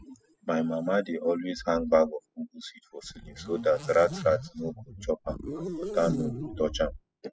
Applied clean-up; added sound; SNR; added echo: classical method spectral subtraction.